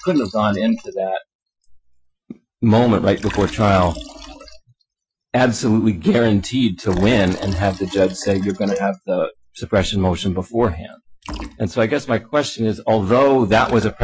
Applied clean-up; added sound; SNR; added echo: classical method Wiener filter.